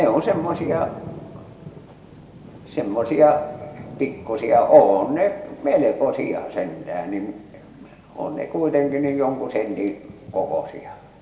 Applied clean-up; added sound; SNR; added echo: none; Thunder / Rain; 19 dB; reverberation time 1.5 s.